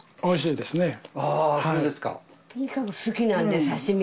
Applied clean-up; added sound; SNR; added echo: none; none; none; none.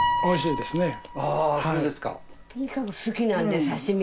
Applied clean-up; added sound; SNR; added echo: none; Piano; 6 dB; none.